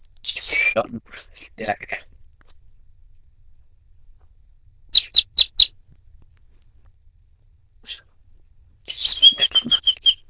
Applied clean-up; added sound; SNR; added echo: neural diffusion model UNIVERSE++.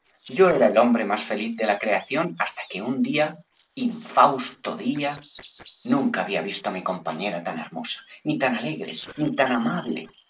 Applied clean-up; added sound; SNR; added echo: neural separator model SepFormer DNS4.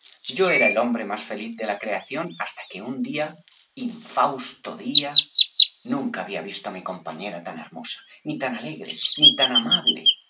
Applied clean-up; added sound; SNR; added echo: none; Chirp, tweet; -2 dB; none.